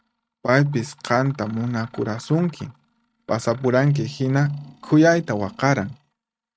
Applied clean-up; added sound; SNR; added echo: neural mask model RNNoise.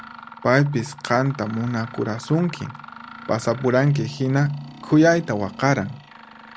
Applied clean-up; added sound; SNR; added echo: none; Mechanisms; 19 dB; none.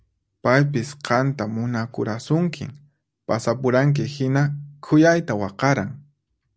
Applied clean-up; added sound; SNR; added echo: none; none; none; none.